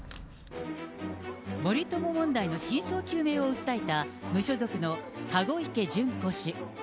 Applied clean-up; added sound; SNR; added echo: none; none; none; none.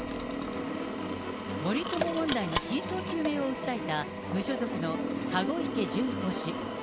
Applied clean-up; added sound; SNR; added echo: none; Drill; 2 dB; none.